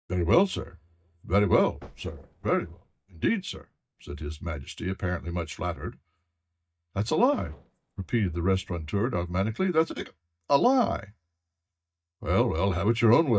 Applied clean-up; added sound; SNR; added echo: neural mask model DeepFilterNet 3.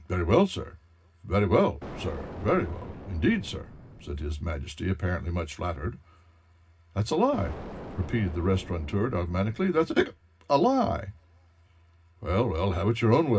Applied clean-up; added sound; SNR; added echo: none; Explosion; 14 dB; reverberation time 0.4 s.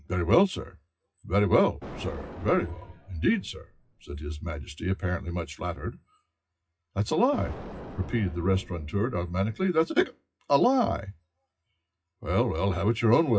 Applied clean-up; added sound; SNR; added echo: classical method WPE with log-MMSE.